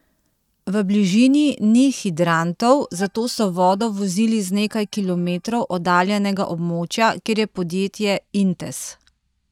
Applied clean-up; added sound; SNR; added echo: neural mask model DeepFilterNet 3.